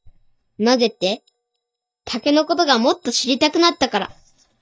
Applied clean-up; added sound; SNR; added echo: neural mask model DeepFilterNet 3.